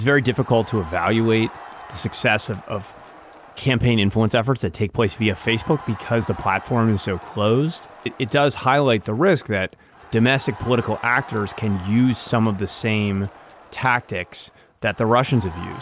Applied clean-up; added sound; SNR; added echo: none; Crowd; 19 dB; none.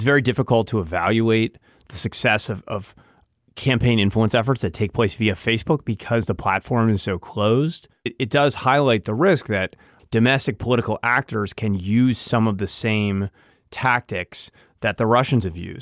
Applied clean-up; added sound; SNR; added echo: none; none; none; none.